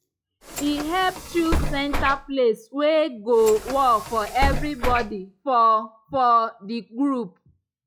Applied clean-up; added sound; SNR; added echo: classical method log-MMSE.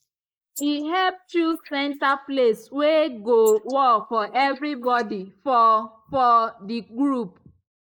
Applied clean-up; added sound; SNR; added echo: neural mask model Resemble Enhance denoiser.